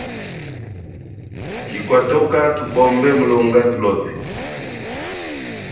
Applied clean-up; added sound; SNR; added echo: none; Accelerating, revving, vroom; 11 dB; reverberation time 0.9 s.